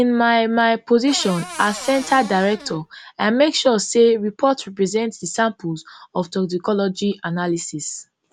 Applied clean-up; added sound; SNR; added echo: none; Cupboard open or close / Door; 14 dB; none.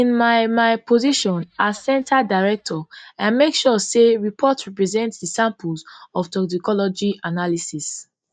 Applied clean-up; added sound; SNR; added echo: neural mask model DeepFilterNet 3.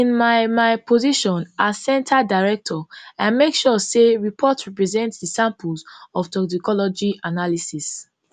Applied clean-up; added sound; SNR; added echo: none; none; none; none.